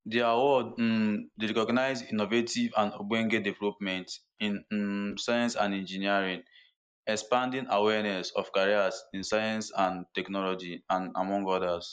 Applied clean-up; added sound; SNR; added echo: neural mask model Resemble Enhance denoiser.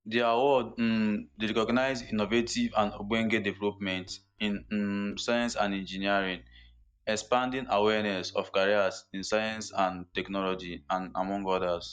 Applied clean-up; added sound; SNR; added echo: neural mask model DeepFilterNet 3.